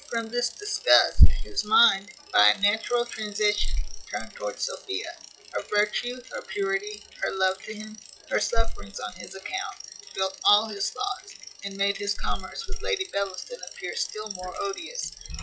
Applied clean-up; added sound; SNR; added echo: classical method log-MMSE.